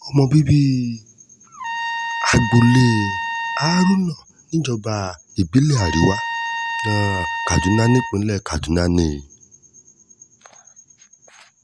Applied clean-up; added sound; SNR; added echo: none; Trumpet; 6 dB; none.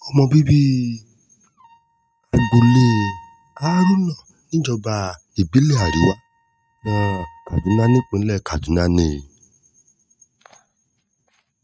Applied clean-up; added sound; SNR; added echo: neural mask model RNNoise.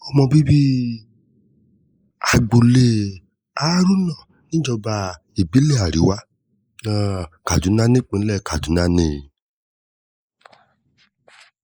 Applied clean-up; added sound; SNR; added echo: neural mask model Resemble Enhance denoiser.